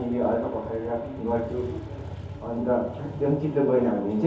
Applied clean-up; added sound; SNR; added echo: none; Motorcycle; 14 dB; reverberation time 0.6 s.